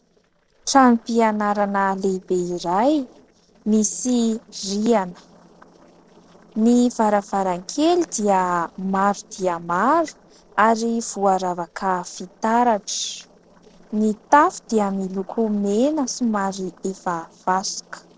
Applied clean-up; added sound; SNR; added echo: neural separator model SepFormer DNS4.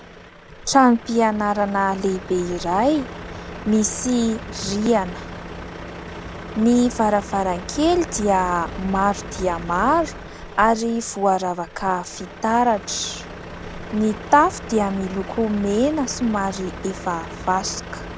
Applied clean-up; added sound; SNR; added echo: none; Truck; 12 dB; none.